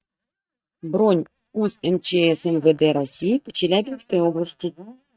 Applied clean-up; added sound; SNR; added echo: neural mask model DeepFilterNet 3.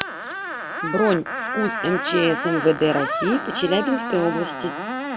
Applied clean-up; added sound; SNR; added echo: none; Screech; 4 dB; none.